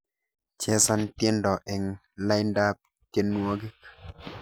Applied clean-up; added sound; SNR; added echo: none; none; none; none.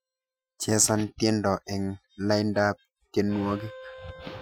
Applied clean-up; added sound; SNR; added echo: classical method Wiener filter.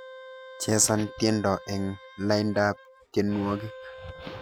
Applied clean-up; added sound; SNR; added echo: none; Wind instrument, woodwind instrument; 17 dB; none.